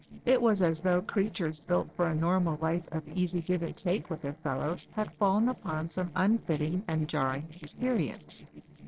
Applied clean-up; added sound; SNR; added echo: neural separator model SepFormer DNS4.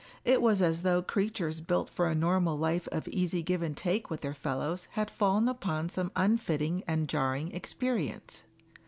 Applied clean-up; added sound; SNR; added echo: none; none; none; none.